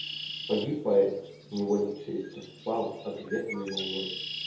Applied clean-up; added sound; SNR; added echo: none; Bird; 10 dB; reverberation time 0.7 s.